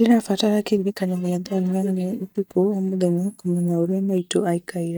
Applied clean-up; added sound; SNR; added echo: neural mask model DeepFilterNet 3.